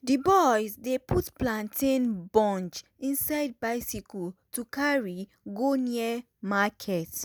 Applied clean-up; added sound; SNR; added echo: none; none; none; none.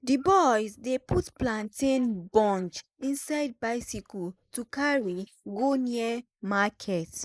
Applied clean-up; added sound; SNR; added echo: neural mask model Resemble Enhance denoiser.